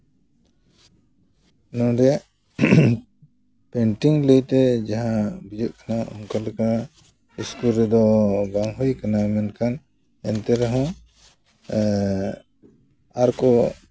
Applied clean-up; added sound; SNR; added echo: none; none; none; none.